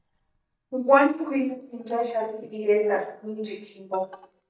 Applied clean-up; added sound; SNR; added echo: neural mask model DeepFilterNet 3.